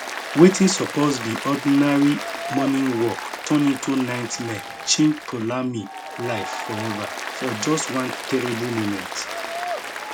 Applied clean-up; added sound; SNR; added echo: none; Applause; 8 dB; none.